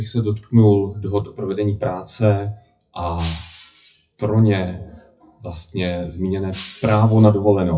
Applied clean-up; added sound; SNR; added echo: classical method WPE with log-MMSE.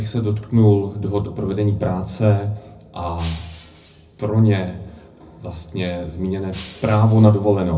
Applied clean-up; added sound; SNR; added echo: none; Shatter; 17 dB; reverberation time 0.4 s.